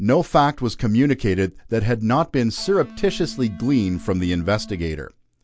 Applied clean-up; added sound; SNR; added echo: none; Electric guitar; 18 dB; none.